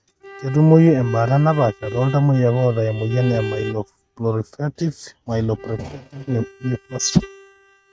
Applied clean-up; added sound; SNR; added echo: neural mask model RNNoise.